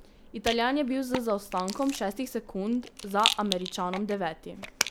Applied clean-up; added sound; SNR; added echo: none; Rattle; 6 dB; none.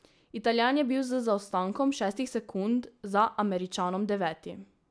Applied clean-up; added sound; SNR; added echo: none; none; none; none.